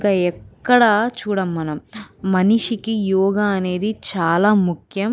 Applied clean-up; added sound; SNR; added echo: none; none; none; none.